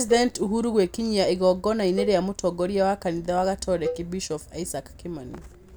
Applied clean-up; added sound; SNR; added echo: none; Cowbell; 13 dB; none.